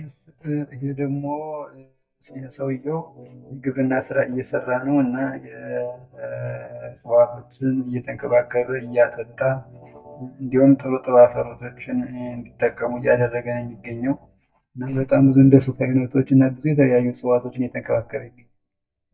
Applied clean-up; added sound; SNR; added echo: neural mask model DeepFilterNet 3.